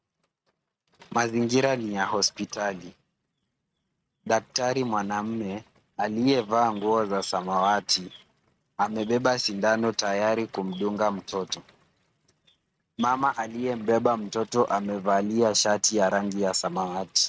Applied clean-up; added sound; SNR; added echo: neural mask model RNNoise.